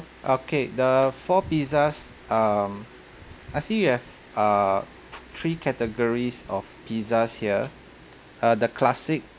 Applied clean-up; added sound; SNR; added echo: none; none; none; none.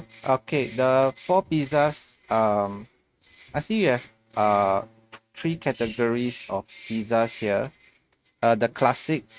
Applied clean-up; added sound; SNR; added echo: neural mask model RNNoise.